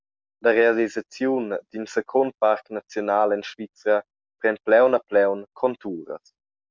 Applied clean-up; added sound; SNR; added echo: none; none; none; none.